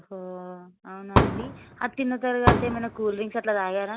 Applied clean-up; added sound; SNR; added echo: none; Fireworks; -4 dB; none.